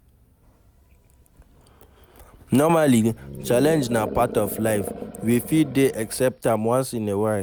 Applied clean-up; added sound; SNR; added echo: none; Animal; 11 dB; none.